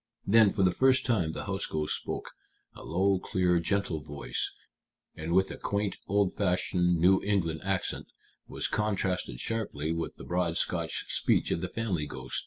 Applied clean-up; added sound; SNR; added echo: none; none; none; none.